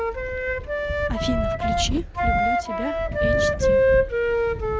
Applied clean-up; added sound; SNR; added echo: none; Wind instrument, woodwind instrument; -5 dB; none.